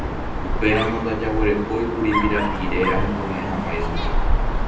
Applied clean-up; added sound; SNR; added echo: none; Dog; -2 dB; reverberation time 0.6 s.